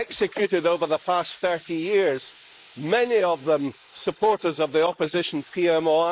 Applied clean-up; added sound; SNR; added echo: neural mask model Resemble Enhance denoiser.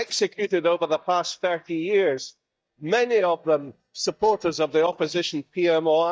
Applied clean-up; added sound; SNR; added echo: neural mask model DeepFilterNet 3.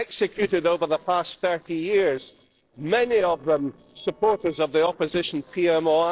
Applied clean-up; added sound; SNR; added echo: neural separator model SepFormer DNS4.